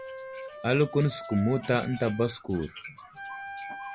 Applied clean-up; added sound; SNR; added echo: none; Wind instrument, woodwind instrument; 13 dB; none.